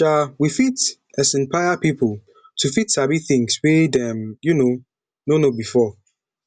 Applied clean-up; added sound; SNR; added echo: none; none; none; none.